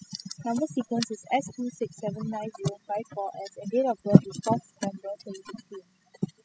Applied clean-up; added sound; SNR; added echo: classical method spectral subtraction.